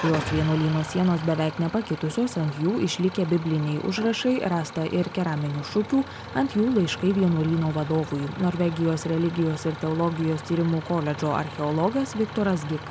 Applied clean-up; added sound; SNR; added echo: none; Idling / Engine starting; 12 dB; none.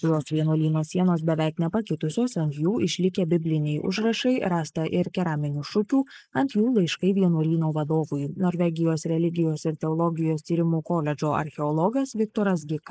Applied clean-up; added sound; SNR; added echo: neural mask model Resemble Enhance denoiser.